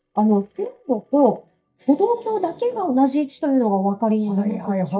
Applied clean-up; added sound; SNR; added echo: neural mask model DeepFilterNet 3.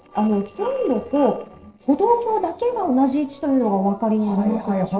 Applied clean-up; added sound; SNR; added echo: neural separator model SepFormer DNS4.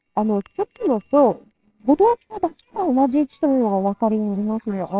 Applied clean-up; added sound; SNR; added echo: neural separator model SepFormer WHAMR!.